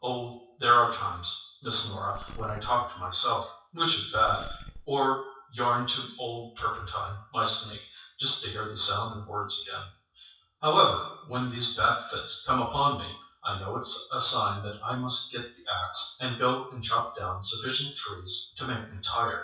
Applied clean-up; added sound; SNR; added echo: classical method WPE with log-MMSE.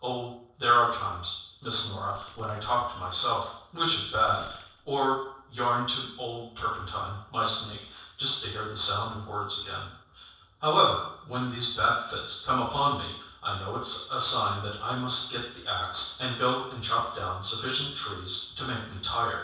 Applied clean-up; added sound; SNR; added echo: neural separator model SepFormer DNS4.